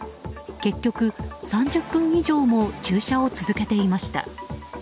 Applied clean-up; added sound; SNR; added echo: none; none; none; none.